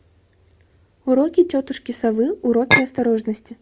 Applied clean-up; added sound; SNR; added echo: none; Chink, clink; -1 dB; none.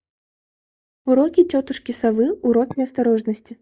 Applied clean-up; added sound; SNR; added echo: neural mask model DeepFilterNet 3.